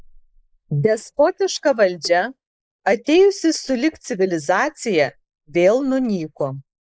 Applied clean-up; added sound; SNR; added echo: neural mask model Resemble Enhance denoiser.